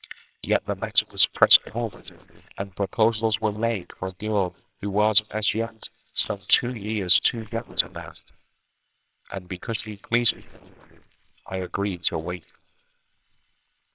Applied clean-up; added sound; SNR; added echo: neural separator model SepFormer WHAMR!.